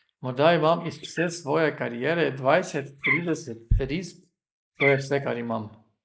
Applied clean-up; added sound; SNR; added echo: neural mask model Resemble Enhance denoiser.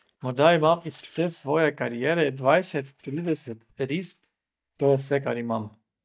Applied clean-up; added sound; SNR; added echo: neural mask model DeepFilterNet 3.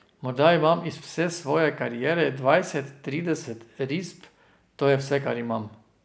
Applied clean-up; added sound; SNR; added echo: none; none; none; none.